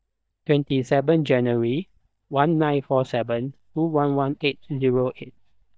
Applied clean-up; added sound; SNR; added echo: neural mask model DeepFilterNet 3.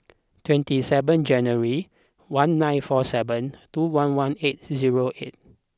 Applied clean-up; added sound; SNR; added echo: none; none; none; none.